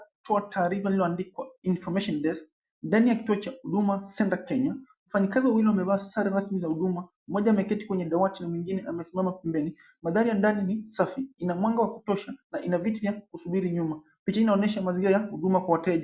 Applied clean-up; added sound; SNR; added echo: none; none; none; none.